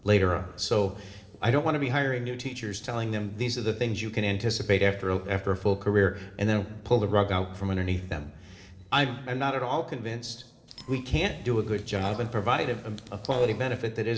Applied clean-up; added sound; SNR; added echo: neural separator model SepFormer DNS4.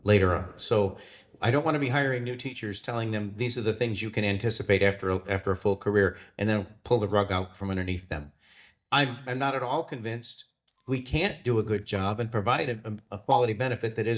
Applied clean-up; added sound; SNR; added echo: neural mask model DeepFilterNet 3.